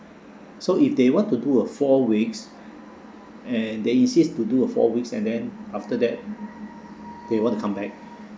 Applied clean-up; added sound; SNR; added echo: none; none; none; none.